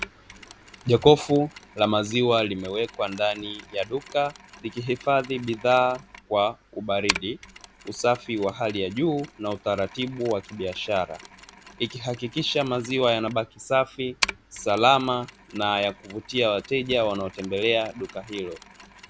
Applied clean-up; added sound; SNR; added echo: none; Mechanisms; 15 dB; none.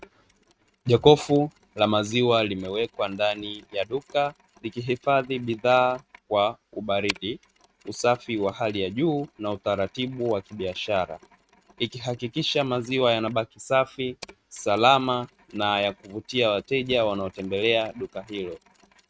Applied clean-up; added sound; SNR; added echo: neural mask model RNNoise.